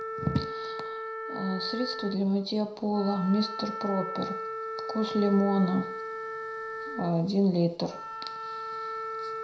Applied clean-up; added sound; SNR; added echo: none; Wind instrument, woodwind instrument; 7 dB; reverberation time 0.4 s.